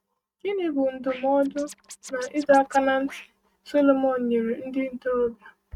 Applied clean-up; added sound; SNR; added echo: neural mask model RNNoise.